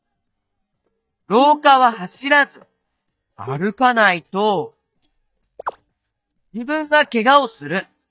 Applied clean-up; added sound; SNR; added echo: neural mask model DeepFilterNet 3.